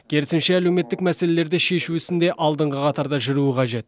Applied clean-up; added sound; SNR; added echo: none; none; none; none.